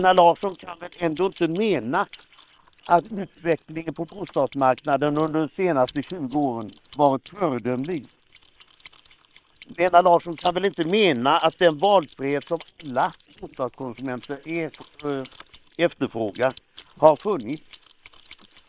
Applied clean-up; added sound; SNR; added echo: neural separator model SepFormer WHAM!.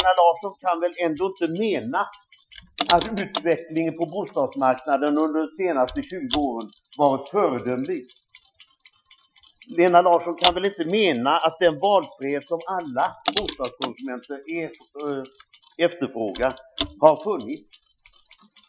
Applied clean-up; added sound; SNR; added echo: classical method Wiener filter.